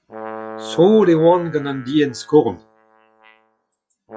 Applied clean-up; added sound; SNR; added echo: classical method log-MMSE.